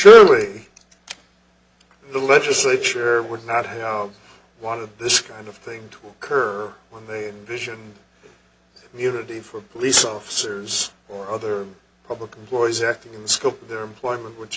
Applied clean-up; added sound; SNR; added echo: none; none; none; none.